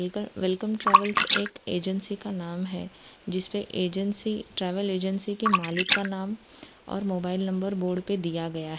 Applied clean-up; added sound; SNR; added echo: neural mask model Resemble Enhance denoiser.